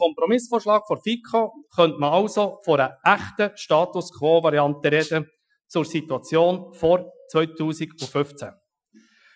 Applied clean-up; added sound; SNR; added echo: classical method Wiener filter.